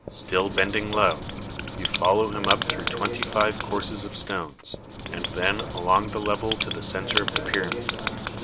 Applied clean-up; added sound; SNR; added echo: none; Writing; 1 dB; none.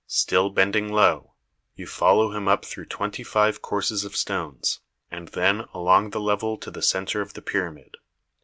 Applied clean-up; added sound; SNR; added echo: none; none; none; none.